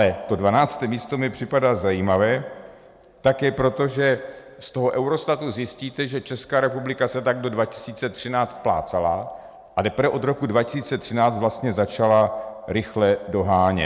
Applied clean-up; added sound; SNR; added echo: none; none; none; none.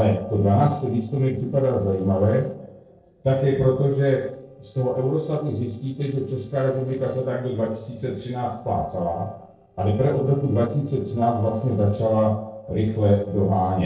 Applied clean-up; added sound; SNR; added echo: neural separator model SepFormer DNS4.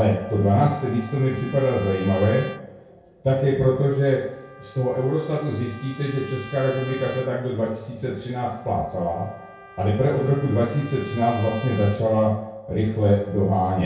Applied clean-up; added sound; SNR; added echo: none; Trumpet; 20 dB; reverberation time 0.6 s.